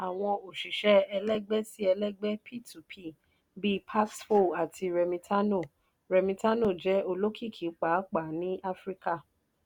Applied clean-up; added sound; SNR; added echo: none; none; none; none.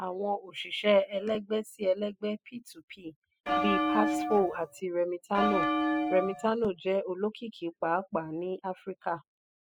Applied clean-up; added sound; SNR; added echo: classical method spectral subtraction.